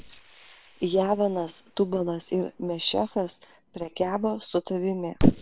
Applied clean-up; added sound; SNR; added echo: neural separator model SepFormer WHAM!.